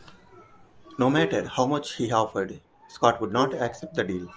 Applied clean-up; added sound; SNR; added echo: none; Marimba, xylophone; 9 dB; none.